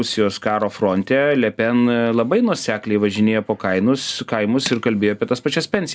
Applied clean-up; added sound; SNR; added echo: none; Tools; 18 dB; none.